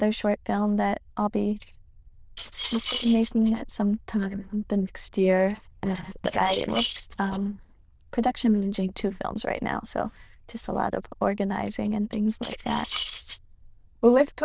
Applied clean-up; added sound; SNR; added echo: neural diffusion model UNIVERSE++.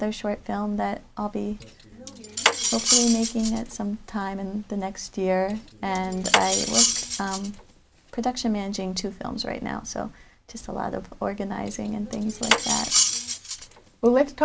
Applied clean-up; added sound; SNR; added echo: none; Cutlery, silverware; -1 dB; none.